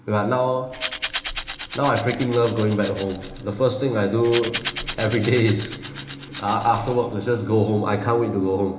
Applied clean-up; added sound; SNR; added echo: none; Rattle / Rattle (instrument); 12 dB; reverberation time 0.8 s.